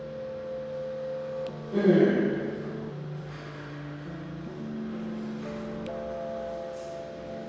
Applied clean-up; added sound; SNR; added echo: none; Piano; 4 dB; reverberation time 2.0 s.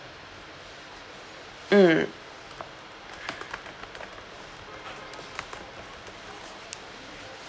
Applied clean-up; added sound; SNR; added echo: none; none; none; none.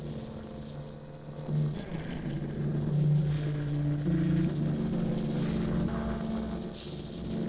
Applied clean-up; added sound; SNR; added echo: neural separator model SepFormer DNS4.